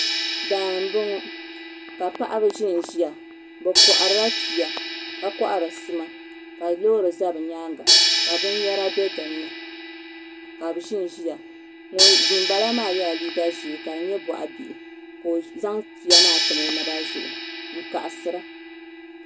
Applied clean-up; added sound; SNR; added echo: none; Crash cymbal; -2 dB; none.